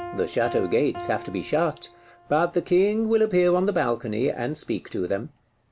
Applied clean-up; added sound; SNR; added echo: none; Piano; 17 dB; none.